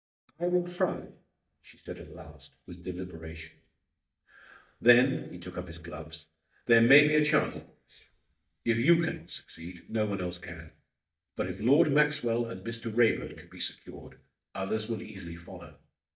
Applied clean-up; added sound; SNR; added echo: neural mask model DeepFilterNet 3.